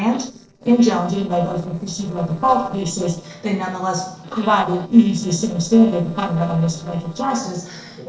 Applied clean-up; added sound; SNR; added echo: neural separator model SepFormer DNS4.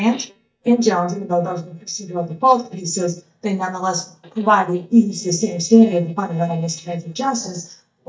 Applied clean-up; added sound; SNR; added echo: neural mask model DeepFilterNet 3.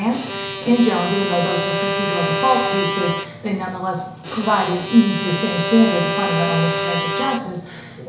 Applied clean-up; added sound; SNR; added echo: none; Bowed string instrument; 4 dB; reverberation time 0.6 s.